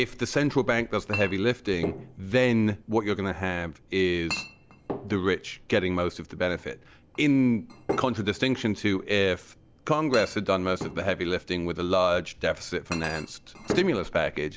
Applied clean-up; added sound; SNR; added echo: none; Chink, clink; 13 dB; none.